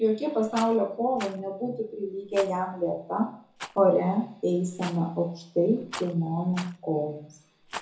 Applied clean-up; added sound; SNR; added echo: none; Rattle; 17 dB; reverberation time 0.6 s.